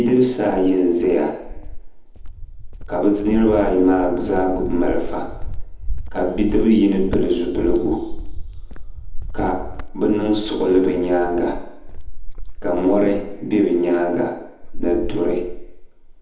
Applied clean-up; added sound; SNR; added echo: none; Cricket; 6 dB; reverberation time 1.0 s.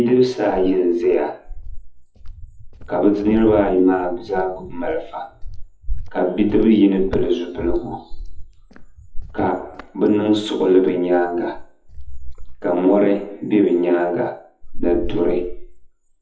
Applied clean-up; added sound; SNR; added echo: classical method WPE with log-MMSE.